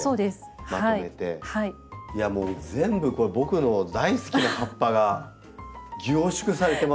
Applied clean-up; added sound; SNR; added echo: none; none; none; none.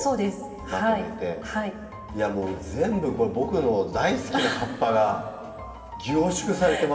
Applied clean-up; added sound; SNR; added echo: none; none; none; reverberation time 2.4 s.